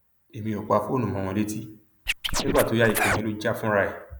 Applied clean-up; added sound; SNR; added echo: none; Scratching (performance technique); 0 dB; none.